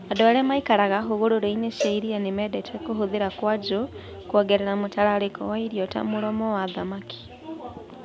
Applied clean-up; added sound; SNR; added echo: none; Cowbell; 12 dB; none.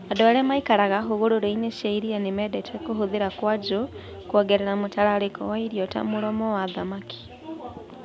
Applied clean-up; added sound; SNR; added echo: none; none; none; none.